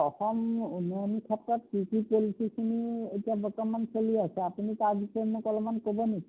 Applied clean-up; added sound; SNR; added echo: none; none; none; none.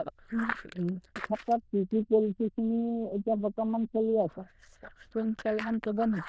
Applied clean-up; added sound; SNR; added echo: neural diffusion model UNIVERSE++.